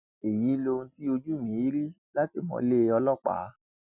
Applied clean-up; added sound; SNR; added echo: none; none; none; none.